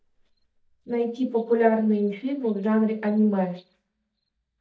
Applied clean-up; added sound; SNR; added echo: neural mask model DeepFilterNet 3.